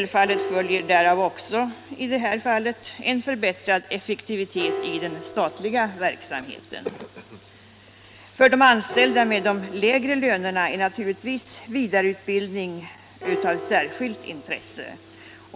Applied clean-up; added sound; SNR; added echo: none; Piano; 13 dB; none.